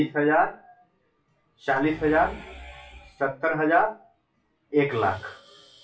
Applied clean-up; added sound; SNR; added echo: classical method WPE with log-MMSE.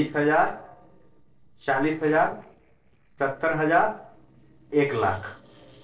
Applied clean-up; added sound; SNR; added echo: neural separator model SepFormer DNS4.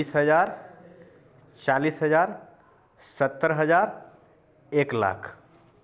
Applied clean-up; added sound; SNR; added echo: none; none; none; none.